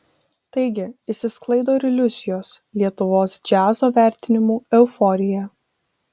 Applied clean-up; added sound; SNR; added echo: none; none; none; none.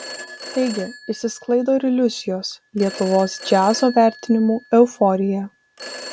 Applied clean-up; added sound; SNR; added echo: none; Telephone; 17 dB; none.